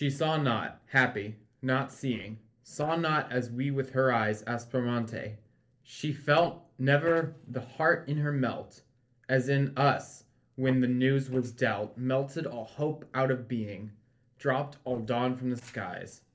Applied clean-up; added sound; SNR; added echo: neural separator model SepFormer DNS4.